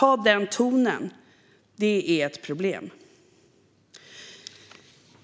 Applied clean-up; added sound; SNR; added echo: none; none; none; none.